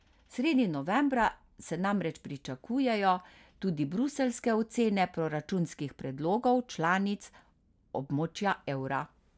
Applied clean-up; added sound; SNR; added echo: none; none; none; none.